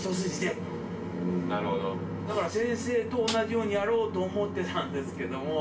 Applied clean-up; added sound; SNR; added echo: none; Snare drum; 12 dB; reverberation time 0.4 s.